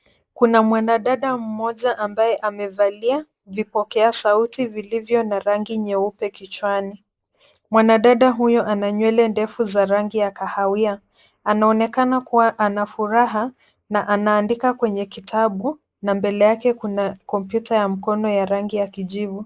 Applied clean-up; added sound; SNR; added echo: neural mask model Resemble Enhance denoiser.